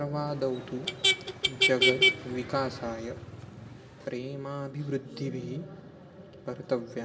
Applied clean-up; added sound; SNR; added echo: none; Motor vehicle (road); -4 dB; reverberation time 2.9 s.